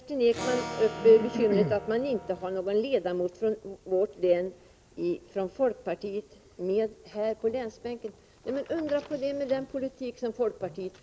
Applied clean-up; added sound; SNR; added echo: none; Acoustic guitar / Strum; 11 dB; none.